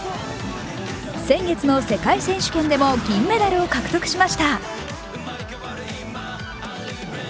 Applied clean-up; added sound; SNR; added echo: none; Car passing by; 16 dB; none.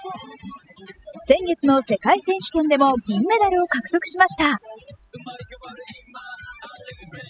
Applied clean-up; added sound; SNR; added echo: classical method spectral subtraction.